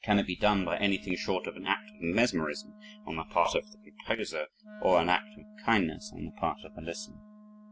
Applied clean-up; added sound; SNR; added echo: none; Wind instrument, woodwind instrument; 19 dB; none.